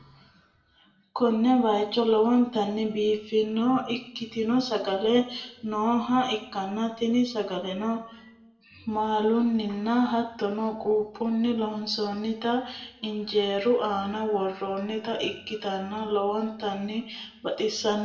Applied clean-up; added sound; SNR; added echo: none; none; none; reverberation time 0.6 s.